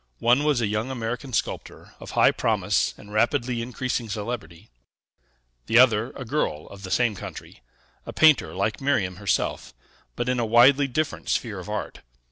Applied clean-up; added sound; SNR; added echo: none; none; none; none.